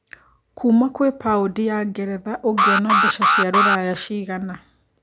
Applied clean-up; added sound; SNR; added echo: none; Alarm; -4 dB; none.